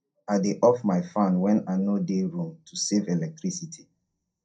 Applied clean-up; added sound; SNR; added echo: none; none; none; reverberation time 0.2 s.